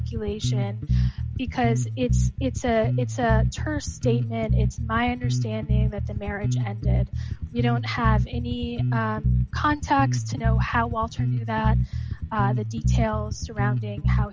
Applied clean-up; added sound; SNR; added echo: none; Bass guitar; -4 dB; none.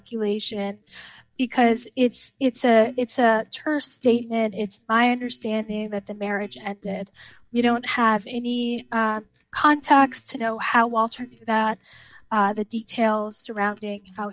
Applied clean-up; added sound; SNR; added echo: neural mask model DeepFilterNet 3.